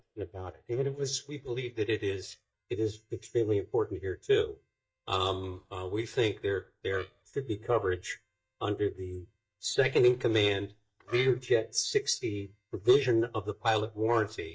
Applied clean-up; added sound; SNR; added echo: neural mask model DeepFilterNet 3.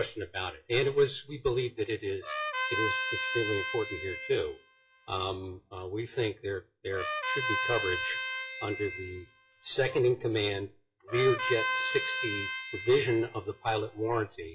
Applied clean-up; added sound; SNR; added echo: classical method WPE with log-MMSE.